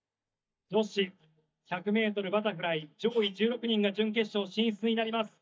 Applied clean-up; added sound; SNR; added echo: neural mask model DeepFilterNet 3.